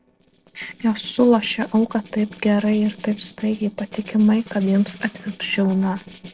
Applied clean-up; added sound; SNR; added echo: neural separator model SepFormer DNS4.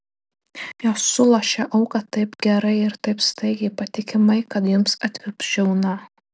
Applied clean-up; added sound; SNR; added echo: none; none; none; none.